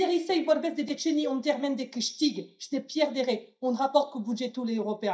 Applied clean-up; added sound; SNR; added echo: neural mask model DeepFilterNet 3.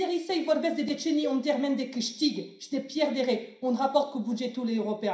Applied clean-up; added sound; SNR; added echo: none; Cowbell; 16 dB; reverberation time 0.5 s.